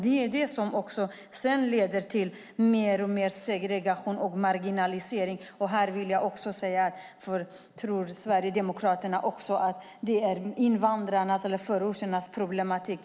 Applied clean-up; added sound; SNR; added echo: none; none; none; none.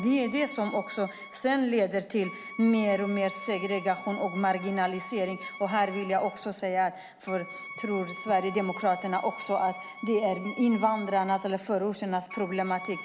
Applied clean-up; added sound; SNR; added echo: none; Wind instrument, woodwind instrument; 14 dB; none.